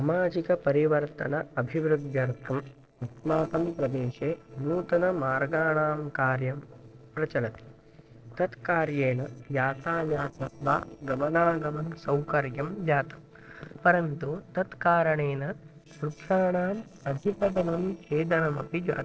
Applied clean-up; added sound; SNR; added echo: neural separator model SepFormer DNS4.